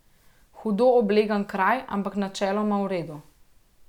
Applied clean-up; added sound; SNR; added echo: none; none; none; none.